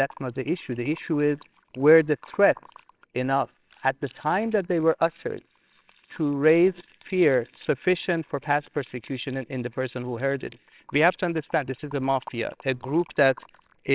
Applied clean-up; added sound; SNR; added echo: neural separator model SepFormer WHAMR!.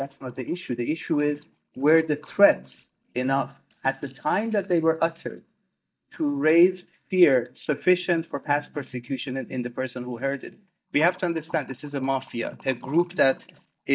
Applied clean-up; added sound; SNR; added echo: neural mask model DeepFilterNet 3.